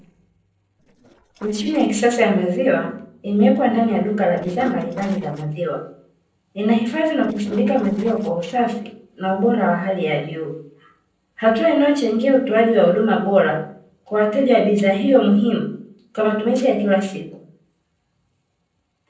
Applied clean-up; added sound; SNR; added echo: neural separator model SepFormer DNS4.